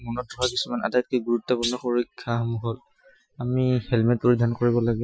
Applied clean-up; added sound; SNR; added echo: classical method Wiener filter.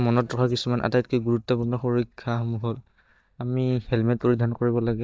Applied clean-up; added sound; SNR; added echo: neural mask model DeepFilterNet 3.